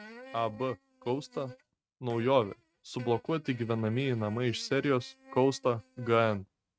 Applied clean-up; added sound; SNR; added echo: neural mask model RNNoise.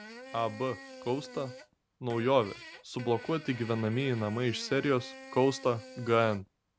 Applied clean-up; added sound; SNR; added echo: none; Fart; 16 dB; none.